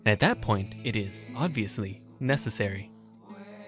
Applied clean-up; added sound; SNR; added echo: none; Acoustic guitar; 14 dB; none.